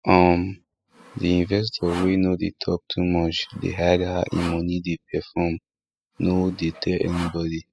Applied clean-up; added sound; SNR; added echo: classical method spectral subtraction.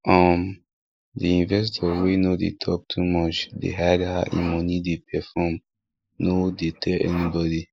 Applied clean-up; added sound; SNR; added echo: neural mask model Resemble Enhance denoiser.